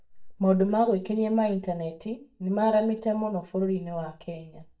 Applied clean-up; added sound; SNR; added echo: neural mask model DeepFilterNet 3.